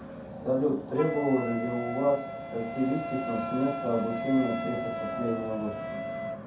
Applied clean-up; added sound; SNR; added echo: none; Wind instrument, woodwind instrument; 7 dB; reverberation time 0.6 s.